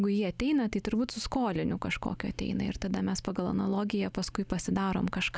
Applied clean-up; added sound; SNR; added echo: none; none; none; none.